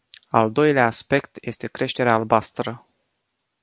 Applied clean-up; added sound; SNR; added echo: none; none; none; none.